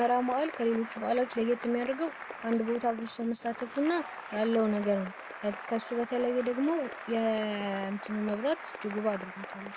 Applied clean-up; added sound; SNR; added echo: none; Applause / Cheering; 12 dB; none.